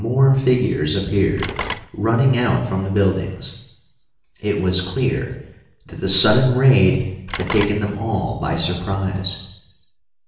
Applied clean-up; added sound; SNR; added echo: none; Telephone; 11 dB; reverberation time 0.9 s.